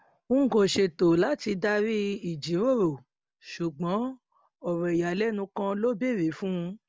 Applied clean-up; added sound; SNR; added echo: none; none; none; none.